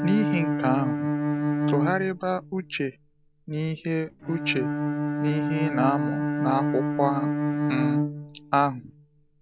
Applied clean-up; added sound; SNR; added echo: none; Bowed string instrument; -1 dB; none.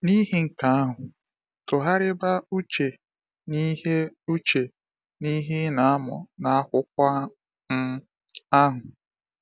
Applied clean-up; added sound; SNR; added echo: none; none; none; none.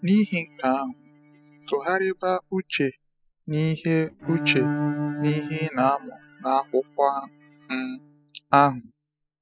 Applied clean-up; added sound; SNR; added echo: classical method spectral subtraction.